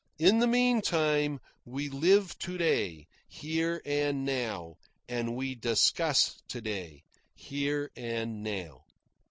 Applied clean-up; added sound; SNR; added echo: none; none; none; none.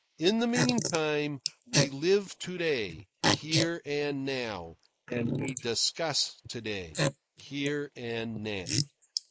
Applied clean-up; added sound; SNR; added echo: neural mask model Resemble Enhance denoiser.